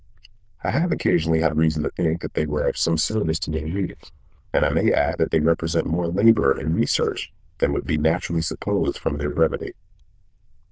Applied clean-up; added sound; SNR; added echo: neural diffusion model UNIVERSE++.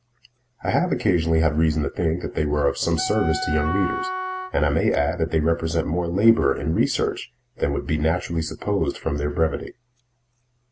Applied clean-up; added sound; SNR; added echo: none; Wind instrument, woodwind instrument; 6 dB; none.